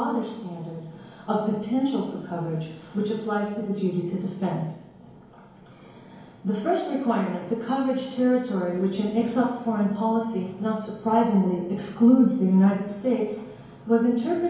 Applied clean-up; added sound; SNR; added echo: none; none; none; reverberation time 1.0 s.